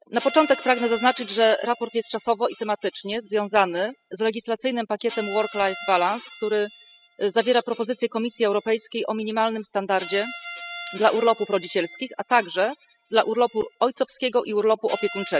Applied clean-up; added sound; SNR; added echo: classical method spectral subtraction.